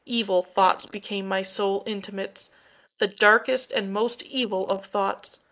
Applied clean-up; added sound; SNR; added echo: neural mask model Resemble Enhance denoiser.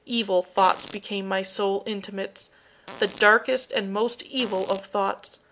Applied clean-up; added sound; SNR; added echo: none; Fart; 19 dB; none.